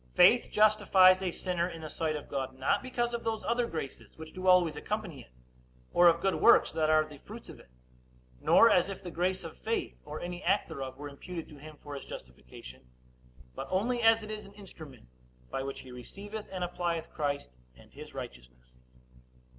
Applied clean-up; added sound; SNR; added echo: none; none; none; none.